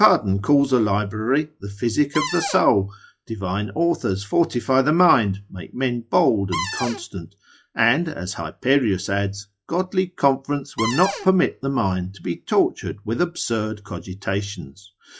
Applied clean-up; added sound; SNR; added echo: classical method log-MMSE.